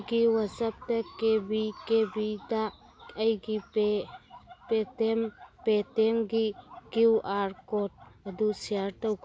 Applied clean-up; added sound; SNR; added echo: none; none; none; none.